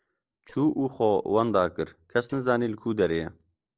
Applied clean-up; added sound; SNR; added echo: neural separator model SepFormer DNS4.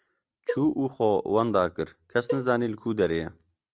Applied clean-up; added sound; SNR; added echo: neural mask model RNNoise.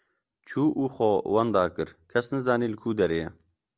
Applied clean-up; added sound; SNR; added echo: none; none; none; none.